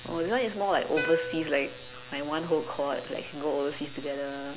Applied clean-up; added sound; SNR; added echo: none; Plucked string instrument; 11 dB; none.